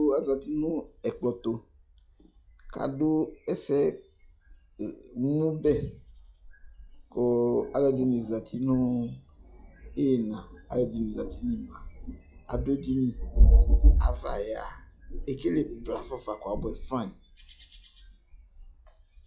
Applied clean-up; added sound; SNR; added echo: classical method log-MMSE.